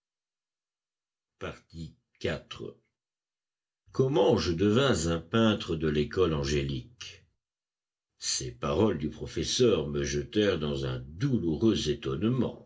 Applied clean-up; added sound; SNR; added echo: none; none; none; reverberation time 0.2 s.